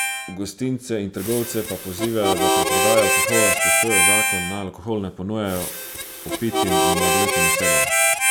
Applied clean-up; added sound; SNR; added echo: none; Harmonica; -5 dB; none.